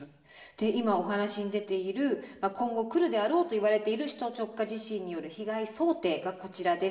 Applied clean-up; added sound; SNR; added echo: none; Wind instrument, woodwind instrument; 18 dB; reverberation time 0.9 s.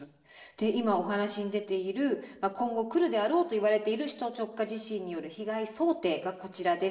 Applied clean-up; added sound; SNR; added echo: neural separator model SepFormer DNS4.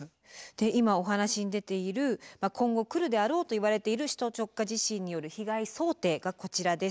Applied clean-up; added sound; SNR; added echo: none; none; none; none.